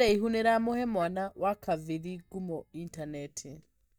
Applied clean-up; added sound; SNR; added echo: neural mask model DeepFilterNet 3.